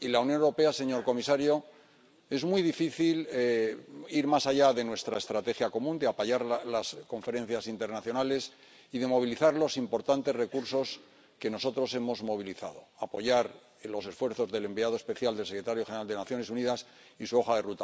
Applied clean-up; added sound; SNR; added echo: none; none; none; none.